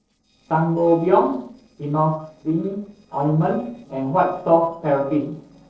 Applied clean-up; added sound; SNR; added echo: neural separator model SepFormer DNS4.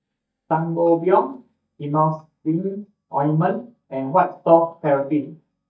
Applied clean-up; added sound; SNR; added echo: neural mask model DeepFilterNet 3.